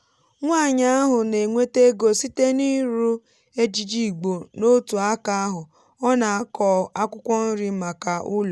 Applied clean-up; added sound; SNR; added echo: none; none; none; none.